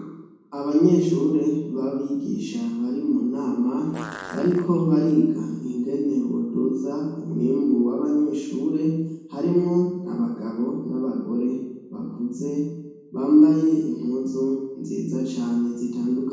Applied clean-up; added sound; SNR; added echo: none; Fart; 16 dB; reverberation time 1.1 s.